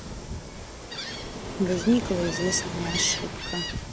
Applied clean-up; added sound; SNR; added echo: none; Gull, seagull + Waves, surf; 4 dB; none.